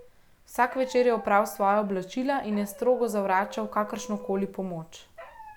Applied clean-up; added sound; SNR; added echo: none; Dog; 18 dB; none.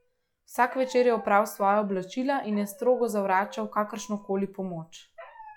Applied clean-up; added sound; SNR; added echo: classical method log-MMSE.